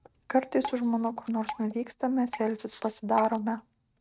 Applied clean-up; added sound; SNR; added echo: neural mask model RNNoise.